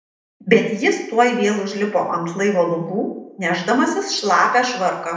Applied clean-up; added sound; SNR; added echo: none; none; none; reverberation time 0.7 s.